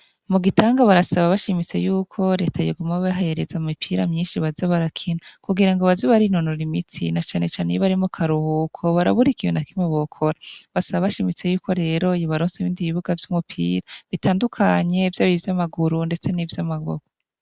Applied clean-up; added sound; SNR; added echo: none; none; none; none.